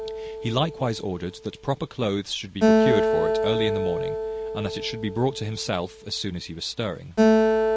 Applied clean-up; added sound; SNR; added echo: none; Acoustic guitar; -4 dB; none.